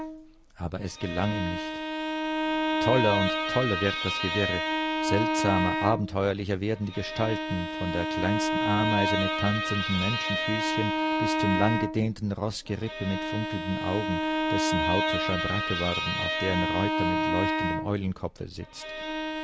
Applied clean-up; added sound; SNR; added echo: none; Bowed string instrument; -1 dB; none.